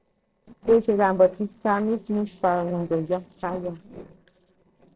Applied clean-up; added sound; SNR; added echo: neural separator model SepFormer DNS4.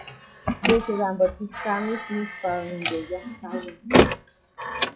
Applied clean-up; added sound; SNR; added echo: classical method log-MMSE.